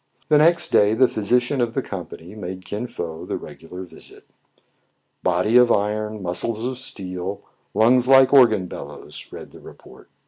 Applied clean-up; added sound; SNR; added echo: none; none; none; none.